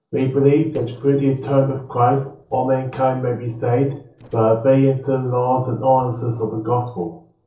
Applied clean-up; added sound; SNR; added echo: neural separator model SepFormer DNS4.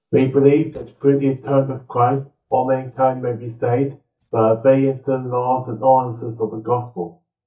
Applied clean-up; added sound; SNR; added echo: neural mask model DeepFilterNet 3.